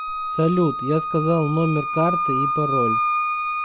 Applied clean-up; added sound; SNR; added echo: none; Wind instrument, woodwind instrument; 1 dB; none.